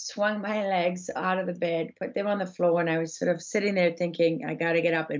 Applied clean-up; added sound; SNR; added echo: none; none; none; none.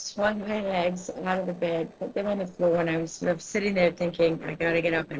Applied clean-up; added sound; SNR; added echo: neural separator model SepFormer DNS4.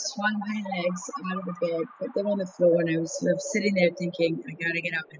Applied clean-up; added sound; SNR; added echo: classical method spectral subtraction.